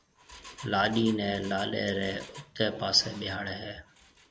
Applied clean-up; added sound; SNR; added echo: none; Engine; 20 dB; none.